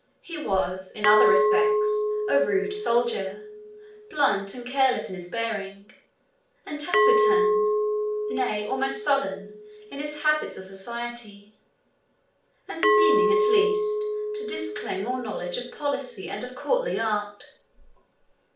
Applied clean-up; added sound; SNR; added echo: none; Glass; -1 dB; reverberation time 0.4 s.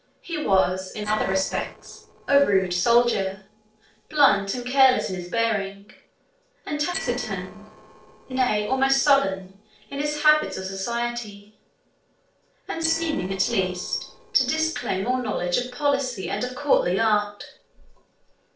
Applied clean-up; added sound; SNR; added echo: neural separator model SepFormer DNS4.